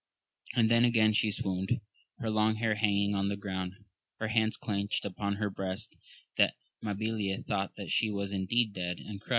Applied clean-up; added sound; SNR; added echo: none; none; none; none.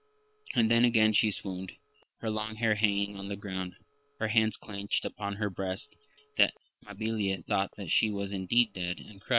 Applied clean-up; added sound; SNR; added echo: neural separator model SepFormer WHAM!.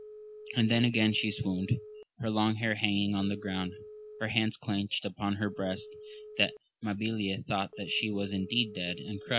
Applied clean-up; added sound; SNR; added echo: none; Telephone; 17 dB; none.